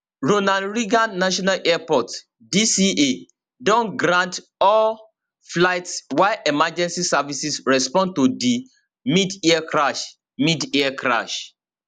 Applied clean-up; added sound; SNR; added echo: none; none; none; none.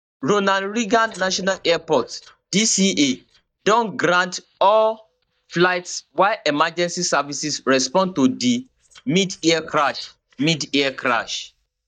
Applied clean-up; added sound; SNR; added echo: neural mask model DeepFilterNet 3.